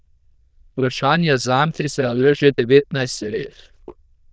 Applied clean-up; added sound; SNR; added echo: neural diffusion model UNIVERSE++.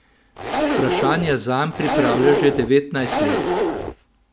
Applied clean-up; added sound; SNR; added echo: none; Zipper (clothing); 1 dB; none.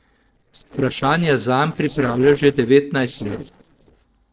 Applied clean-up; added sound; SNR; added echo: neural separator model SepFormer DNS4.